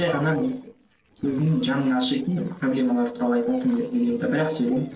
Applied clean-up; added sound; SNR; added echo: neural separator model SepFormer DNS4.